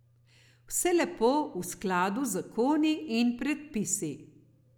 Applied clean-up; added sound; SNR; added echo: none; none; none; none.